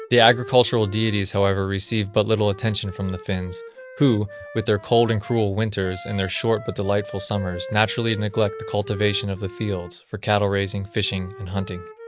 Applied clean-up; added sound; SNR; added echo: none; Wind instrument, woodwind instrument; 17 dB; none.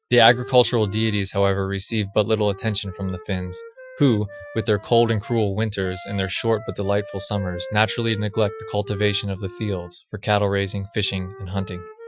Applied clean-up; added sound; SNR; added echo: classical method Wiener filter.